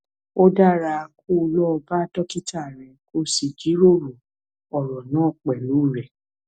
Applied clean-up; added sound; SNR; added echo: none; none; none; none.